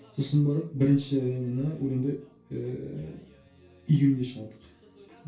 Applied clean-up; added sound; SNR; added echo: none; none; none; reverberation time 0.3 s.